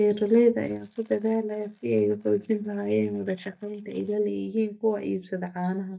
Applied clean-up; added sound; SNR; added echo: neural mask model DeepFilterNet 3.